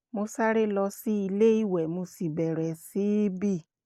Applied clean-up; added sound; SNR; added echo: none; none; none; none.